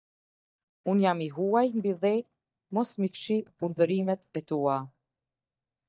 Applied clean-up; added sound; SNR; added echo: neural mask model DeepFilterNet 3.